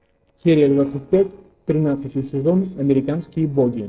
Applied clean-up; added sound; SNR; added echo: neural separator model SepFormer DNS4.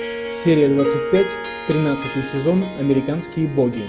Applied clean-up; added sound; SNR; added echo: none; Harp; 8 dB; none.